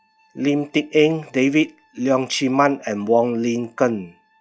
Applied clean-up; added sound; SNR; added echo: classical method log-MMSE.